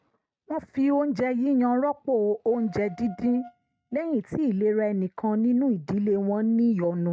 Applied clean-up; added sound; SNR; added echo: neural mask model RNNoise.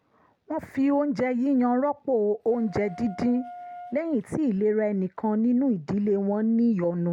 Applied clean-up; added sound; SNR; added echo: none; Wind instrument, woodwind instrument; 19 dB; none.